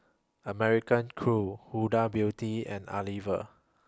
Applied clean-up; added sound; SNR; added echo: none; none; none; none.